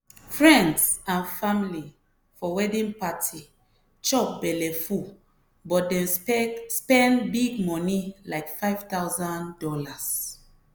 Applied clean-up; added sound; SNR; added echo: none; none; none; none.